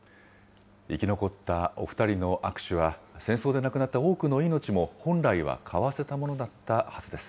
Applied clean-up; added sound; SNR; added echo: none; none; none; none.